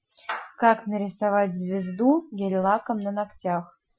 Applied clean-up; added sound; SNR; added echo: classical method Wiener filter.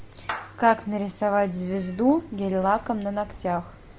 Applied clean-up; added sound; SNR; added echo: none; Meow / Clapping; 17 dB; none.